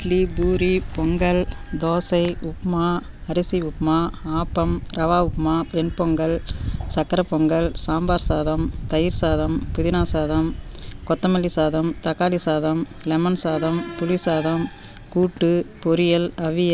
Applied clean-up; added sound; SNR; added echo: none; none; none; none.